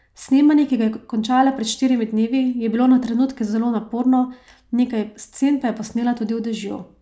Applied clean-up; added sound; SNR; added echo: none; none; none; none.